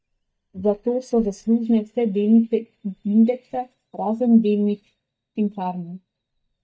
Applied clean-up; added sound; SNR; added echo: neural mask model DeepFilterNet 3.